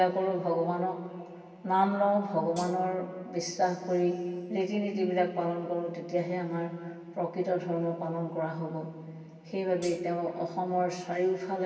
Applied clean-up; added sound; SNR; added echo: none; Hi-hat; 18 dB; reverberation time 2.4 s.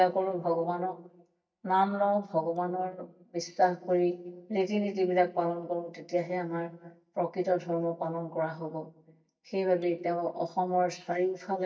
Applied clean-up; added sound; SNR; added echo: neural mask model DeepFilterNet 3.